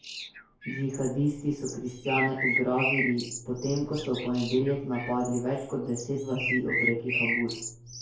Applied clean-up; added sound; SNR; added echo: none; Bird; 4 dB; reverberation time 2.3 s.